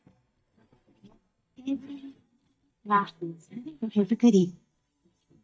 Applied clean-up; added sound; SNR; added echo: neural mask model DeepFilterNet 3.